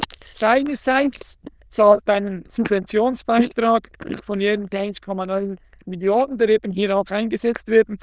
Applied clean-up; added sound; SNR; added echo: neural diffusion model UNIVERSE++.